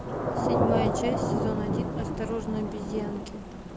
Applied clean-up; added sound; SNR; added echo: none; Thunder / Rain; -5 dB; none.